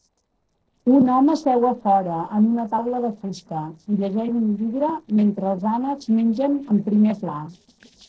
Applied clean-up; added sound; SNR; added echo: neural separator model SepFormer DNS4.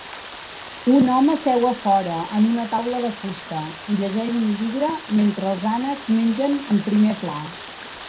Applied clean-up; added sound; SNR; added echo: none; Rain; 13 dB; reverberation time 0.3 s.